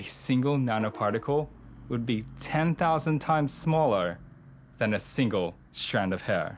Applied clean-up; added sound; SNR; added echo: none; Bus / Vehicle horn, car horn, honking; 19 dB; none.